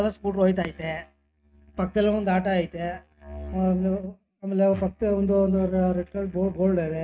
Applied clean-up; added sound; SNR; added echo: neural mask model RNNoise.